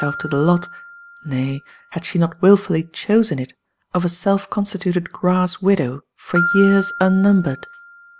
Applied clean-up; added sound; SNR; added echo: none; Piano; 12 dB; none.